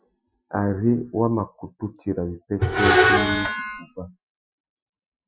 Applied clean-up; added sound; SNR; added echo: classical method Wiener filter.